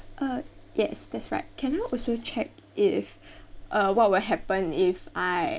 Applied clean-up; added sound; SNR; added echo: none; Dog; 18 dB; none.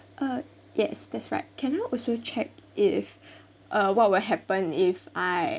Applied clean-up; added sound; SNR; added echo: none; none; none; none.